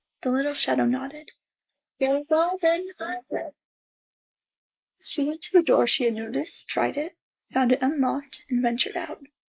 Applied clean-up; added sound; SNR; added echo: neural mask model Resemble Enhance denoiser.